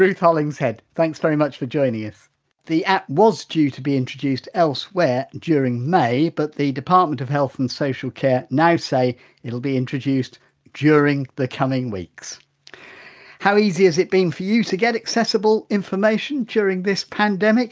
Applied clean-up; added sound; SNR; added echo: none; none; none; none.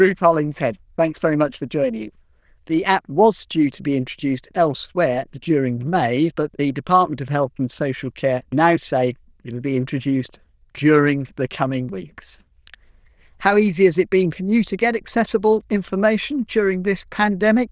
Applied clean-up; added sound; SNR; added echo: neural diffusion model UNIVERSE++.